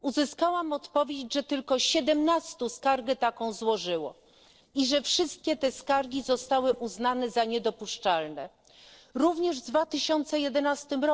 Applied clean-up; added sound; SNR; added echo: neural separator model SepFormer DNS4.